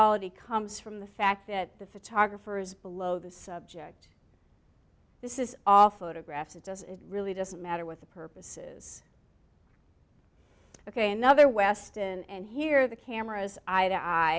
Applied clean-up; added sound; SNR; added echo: none; none; none; none.